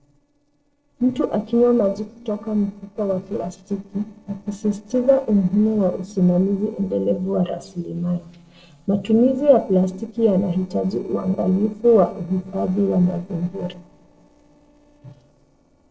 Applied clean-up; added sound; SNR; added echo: neural separator model SepFormer DNS4.